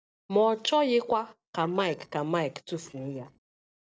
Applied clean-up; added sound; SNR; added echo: neural separator model SepFormer DNS4.